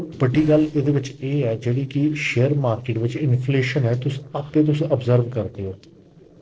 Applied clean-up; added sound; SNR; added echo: neural separator model SepFormer DNS4.